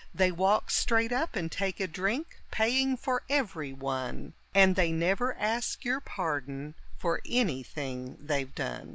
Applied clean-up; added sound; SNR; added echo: none; none; none; none.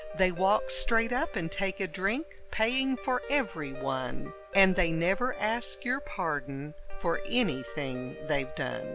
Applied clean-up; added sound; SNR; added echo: none; Guitar; 13 dB; none.